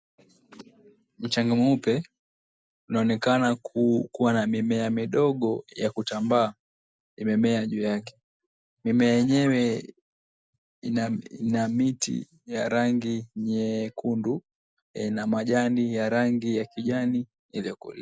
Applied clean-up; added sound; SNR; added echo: none; none; none; none.